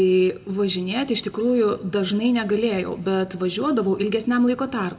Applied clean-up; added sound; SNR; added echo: none; none; none; reverberation time 1.0 s.